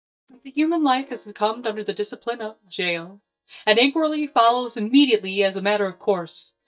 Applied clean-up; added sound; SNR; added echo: neural mask model DeepFilterNet 3.